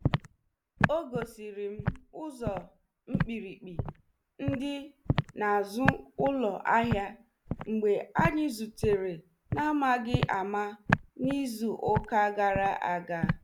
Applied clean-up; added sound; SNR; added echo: none; Walk, footsteps; 3 dB; none.